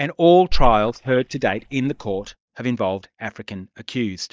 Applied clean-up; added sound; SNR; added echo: neural mask model DeepFilterNet 3.